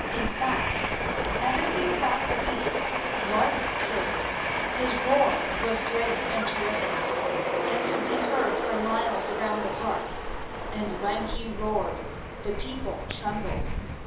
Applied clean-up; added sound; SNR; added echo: none; Train; -2 dB; reverberation time 2.8 s.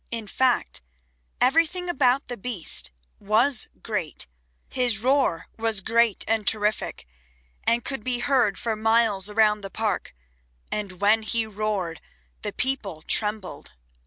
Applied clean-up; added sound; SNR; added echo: none; none; none; none.